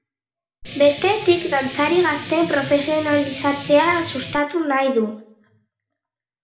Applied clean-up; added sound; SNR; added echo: none; Guitar; 10 dB; reverberation time 0.6 s.